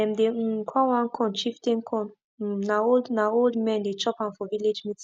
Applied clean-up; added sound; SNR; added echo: none; none; none; none.